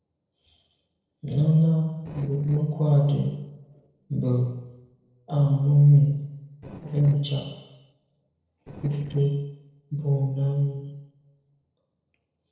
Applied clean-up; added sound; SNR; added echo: neural separator model SepFormer DNS4.